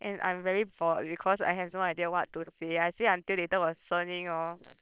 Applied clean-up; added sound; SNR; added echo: neural separator model SepFormer WHAM!.